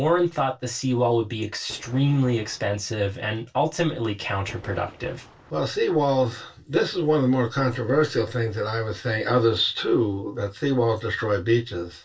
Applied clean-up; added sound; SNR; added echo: neural separator model SepFormer DNS4.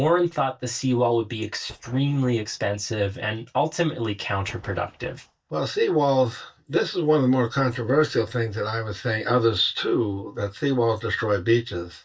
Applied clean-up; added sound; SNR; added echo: neural mask model DeepFilterNet 3.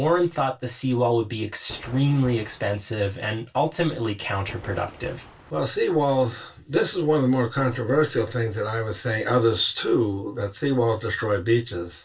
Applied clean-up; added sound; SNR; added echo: none; Thunder; 17 dB; reverberation time 0.2 s.